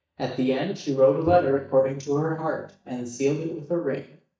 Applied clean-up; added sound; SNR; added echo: neural mask model DeepFilterNet 3.